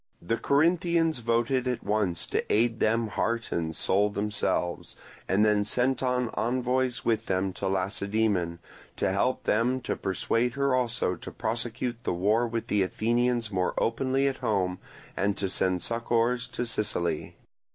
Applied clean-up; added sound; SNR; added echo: none; none; none; none.